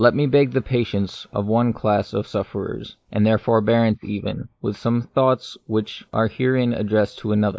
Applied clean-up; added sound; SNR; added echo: neural mask model Resemble Enhance denoiser.